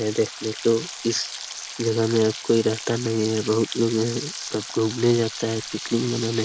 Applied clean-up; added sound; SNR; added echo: none; Frying (food); 11 dB; none.